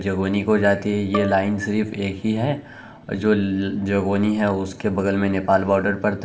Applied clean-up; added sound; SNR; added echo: none; Bowed string instrument; 14 dB; reverberation time 0.6 s.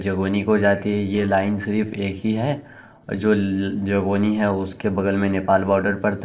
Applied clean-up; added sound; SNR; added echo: neural separator model SepFormer DNS4.